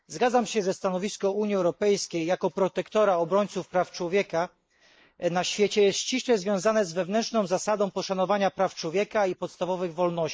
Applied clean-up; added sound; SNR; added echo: neural mask model Resemble Enhance denoiser.